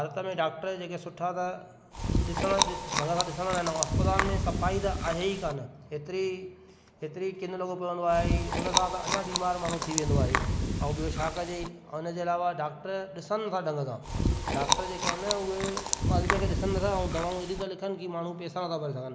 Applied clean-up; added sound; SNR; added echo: none; Chewing, mastication; -2 dB; none.